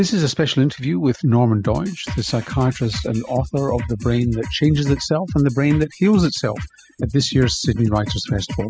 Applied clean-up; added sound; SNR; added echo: classical method spectral subtraction.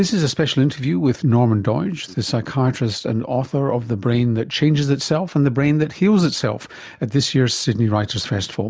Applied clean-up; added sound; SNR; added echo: none; none; none; none.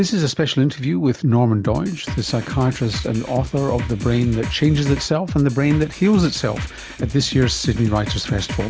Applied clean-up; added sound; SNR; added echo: none; Drum kit; 9 dB; none.